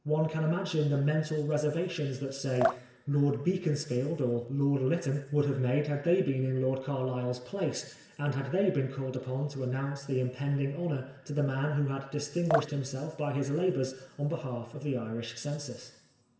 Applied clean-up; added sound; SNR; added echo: none; Drip; 7 dB; reverberation time 0.9 s.